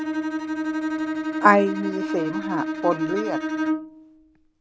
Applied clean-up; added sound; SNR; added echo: none; Bowed string instrument; 2 dB; none.